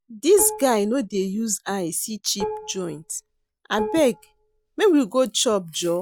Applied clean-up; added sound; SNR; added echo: none; Dishes, pots, and pans; 11 dB; none.